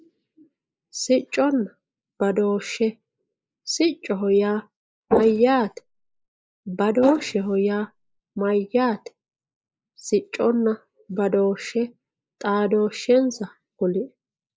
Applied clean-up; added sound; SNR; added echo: neural mask model Resemble Enhance denoiser.